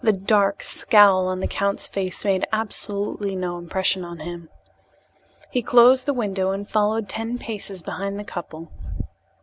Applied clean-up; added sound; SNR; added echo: none; none; none; none.